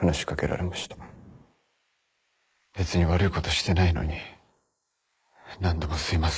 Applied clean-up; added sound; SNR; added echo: neural mask model Resemble Enhance denoiser.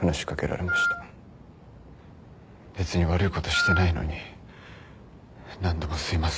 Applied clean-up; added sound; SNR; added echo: none; Wind instrument, woodwind instrument; -1 dB; none.